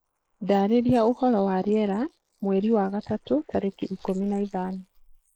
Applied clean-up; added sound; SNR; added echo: neural mask model Resemble Enhance denoiser.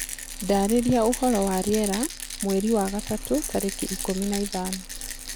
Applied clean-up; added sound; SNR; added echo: none; Rattle; 8 dB; none.